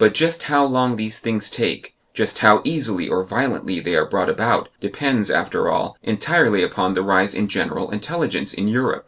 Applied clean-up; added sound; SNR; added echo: none; none; none; none.